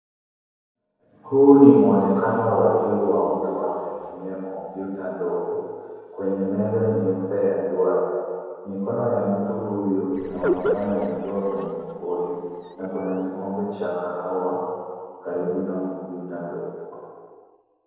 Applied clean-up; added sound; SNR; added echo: neural separator model SepFormer DNS4.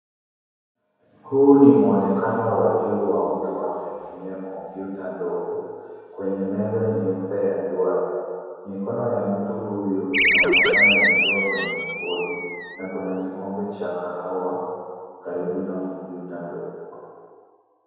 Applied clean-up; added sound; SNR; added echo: none; Animal; -3 dB; reverberation time 1.9 s.